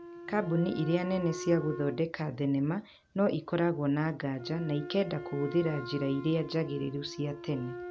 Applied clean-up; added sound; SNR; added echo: none; Wind instrument, woodwind instrument; 12 dB; none.